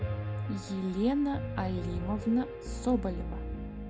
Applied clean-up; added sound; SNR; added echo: none; Piano; 4 dB; none.